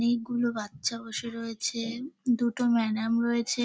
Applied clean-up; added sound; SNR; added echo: none; none; none; none.